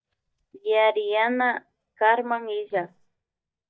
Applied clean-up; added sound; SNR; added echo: neural mask model DeepFilterNet 3.